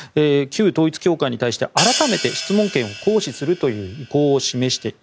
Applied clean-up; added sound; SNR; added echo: none; Hi-hat; 8 dB; none.